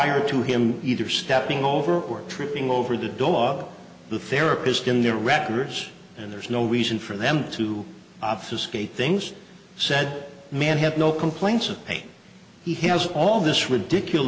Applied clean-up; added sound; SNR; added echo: none; none; none; none.